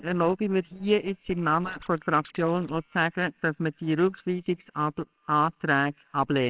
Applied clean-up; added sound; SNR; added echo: neural separator model SepFormer WHAMR!.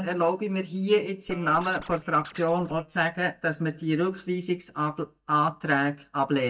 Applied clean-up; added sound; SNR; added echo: neural mask model DeepFilterNet 3.